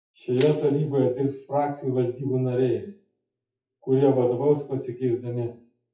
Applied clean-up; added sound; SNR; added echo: classical method WPE with log-MMSE.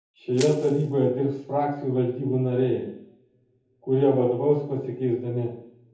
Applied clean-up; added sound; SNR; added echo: none; Crushing; 17 dB; reverberation time 0.7 s.